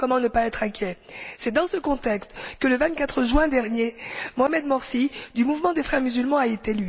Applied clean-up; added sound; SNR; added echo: none; none; none; none.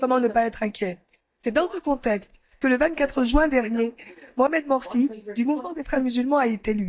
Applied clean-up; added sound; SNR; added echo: neural mask model DeepFilterNet 3.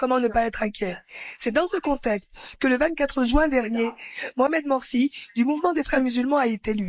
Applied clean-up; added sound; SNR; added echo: neural mask model Resemble Enhance denoiser.